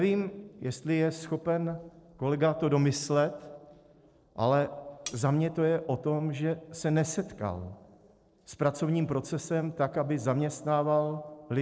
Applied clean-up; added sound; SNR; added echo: neural separator model SepFormer DNS4.